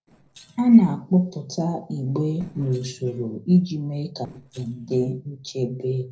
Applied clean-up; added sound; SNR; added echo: neural separator model SepFormer DNS4.